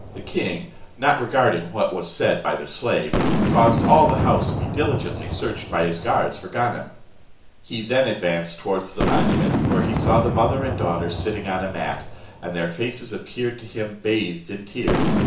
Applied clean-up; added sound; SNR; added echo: none; Boom; 2 dB; reverberation time 0.7 s.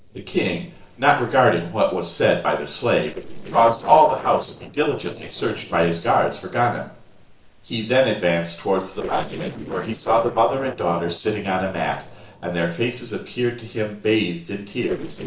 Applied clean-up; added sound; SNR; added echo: neural separator model SepFormer DNS4.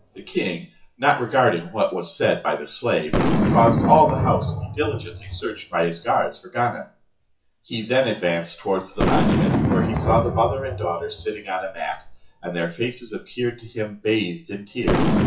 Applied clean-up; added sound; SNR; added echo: classical method WPE with log-MMSE.